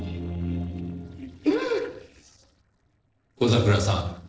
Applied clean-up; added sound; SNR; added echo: neural separator model SepFormer DNS4.